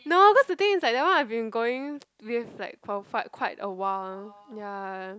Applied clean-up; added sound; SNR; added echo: none; none; none; none.